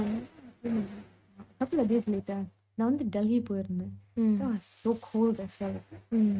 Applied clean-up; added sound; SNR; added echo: neural mask model RNNoise.